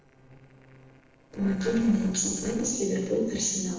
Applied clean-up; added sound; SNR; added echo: neural separator model SepFormer DNS4.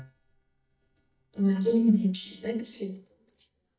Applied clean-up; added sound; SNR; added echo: neural mask model DeepFilterNet 3.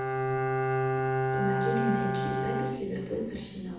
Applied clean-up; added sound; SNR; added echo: none; Bowed string instrument; -4 dB; reverberation time 1.1 s.